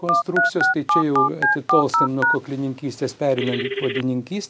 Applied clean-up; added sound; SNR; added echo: none; Telephone; -2 dB; none.